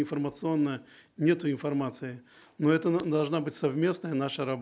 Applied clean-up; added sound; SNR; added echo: none; none; none; none.